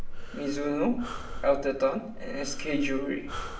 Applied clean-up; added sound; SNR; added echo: none; Breathing; 5 dB; reverberation time 0.6 s.